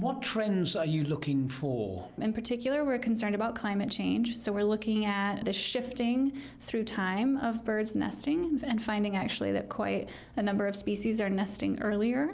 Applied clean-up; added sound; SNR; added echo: none; none; none; none.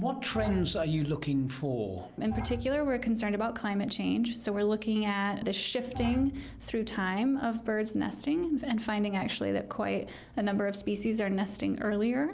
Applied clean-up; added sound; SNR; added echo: none; Bowed string instrument; 10 dB; none.